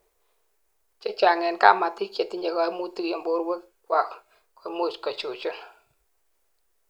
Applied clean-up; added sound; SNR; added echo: none; none; none; none.